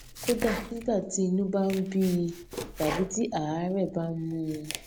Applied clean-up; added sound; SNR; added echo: none; Domestic sounds, home sounds; 11 dB; none.